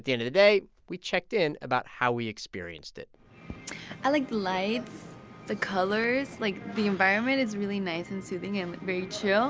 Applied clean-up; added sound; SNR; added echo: none; none; none; none.